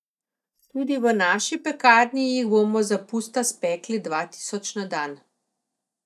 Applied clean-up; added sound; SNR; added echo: neural mask model DeepFilterNet 3.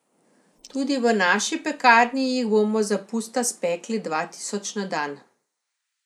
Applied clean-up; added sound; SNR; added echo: neural mask model Resemble Enhance denoiser.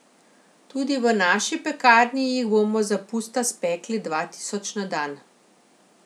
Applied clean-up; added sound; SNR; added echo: none; none; none; none.